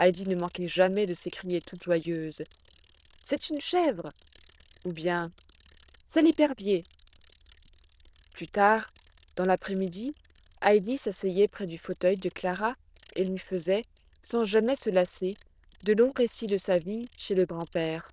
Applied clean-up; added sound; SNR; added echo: neural diffusion model UNIVERSE++.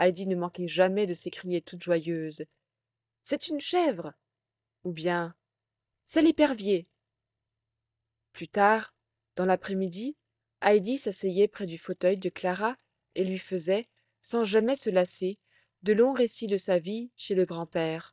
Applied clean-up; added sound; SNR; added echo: neural mask model DeepFilterNet 3.